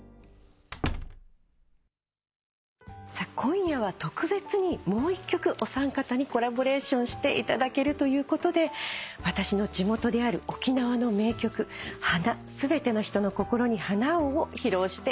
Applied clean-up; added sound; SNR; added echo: none; Slam; 9 dB; none.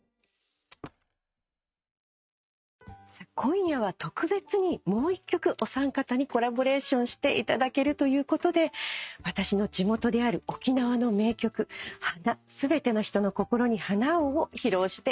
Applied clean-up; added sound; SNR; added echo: neural mask model RNNoise.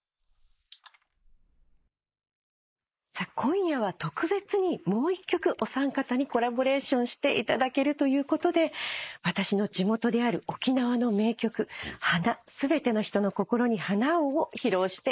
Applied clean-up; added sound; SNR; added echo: neural mask model Resemble Enhance denoiser.